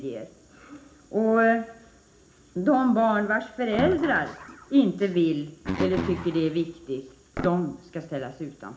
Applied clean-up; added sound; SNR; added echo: none; Guitar; 8 dB; reverberation time 0.4 s.